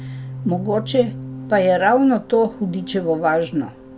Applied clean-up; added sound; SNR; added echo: none; Organ; 14 dB; none.